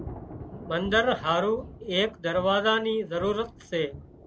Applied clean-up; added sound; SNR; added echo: none; Thunder / Rain; 15 dB; none.